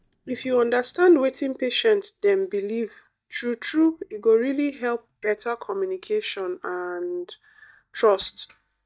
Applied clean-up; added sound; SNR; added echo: neural mask model DeepFilterNet 3.